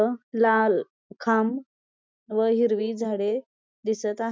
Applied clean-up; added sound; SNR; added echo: none; none; none; none.